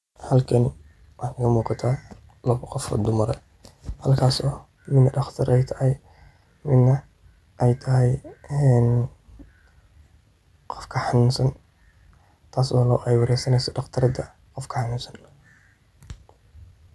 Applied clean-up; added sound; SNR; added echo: none; none; none; none.